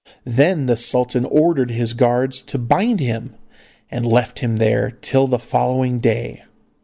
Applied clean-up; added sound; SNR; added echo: none; none; none; none.